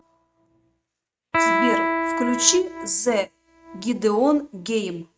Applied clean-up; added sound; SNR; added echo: neural mask model RNNoise.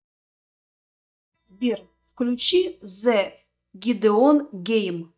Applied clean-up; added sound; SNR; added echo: neural mask model DeepFilterNet 3.